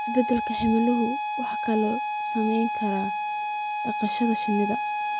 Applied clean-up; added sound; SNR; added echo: none; Harmonica; 2 dB; none.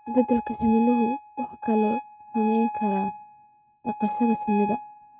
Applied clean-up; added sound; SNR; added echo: neural mask model RNNoise.